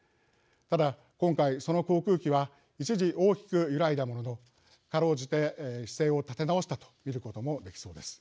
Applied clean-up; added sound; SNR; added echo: none; none; none; none.